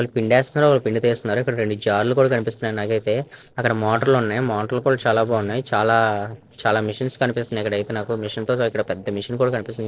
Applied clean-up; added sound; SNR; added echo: neural separator model SepFormer DNS4.